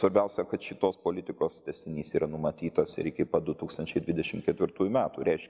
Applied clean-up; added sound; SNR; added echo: none; none; none; none.